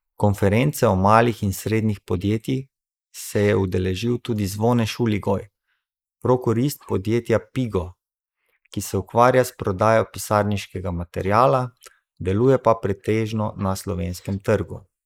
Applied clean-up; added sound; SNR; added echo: neural mask model Resemble Enhance denoiser.